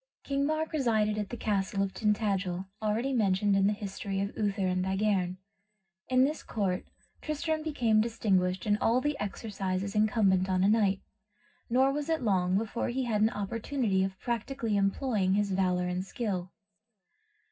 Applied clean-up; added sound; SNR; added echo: none; none; none; reverberation time 0.4 s.